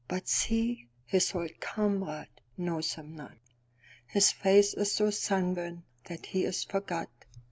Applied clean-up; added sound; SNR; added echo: none; none; none; none.